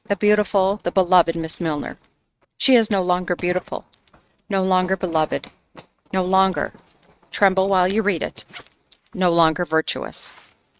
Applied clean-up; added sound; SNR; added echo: neural mask model RNNoise.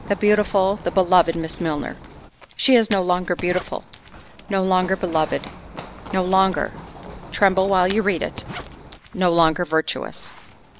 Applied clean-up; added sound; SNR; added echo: none; Run + Zipper (clothing); 16 dB; none.